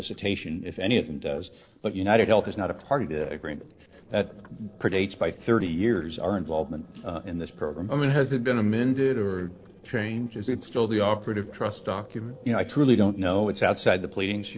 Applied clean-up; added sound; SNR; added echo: neural separator model SepFormer DNS4.